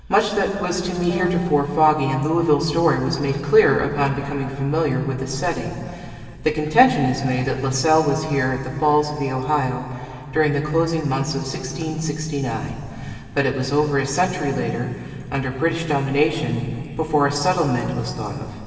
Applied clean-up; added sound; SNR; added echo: none; Wind instrument, woodwind instrument; 11 dB; reverberation time 2.6 s.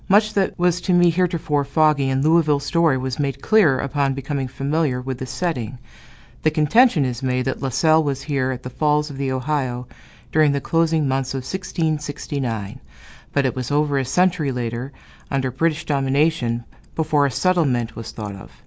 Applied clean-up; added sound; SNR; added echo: none; none; none; none.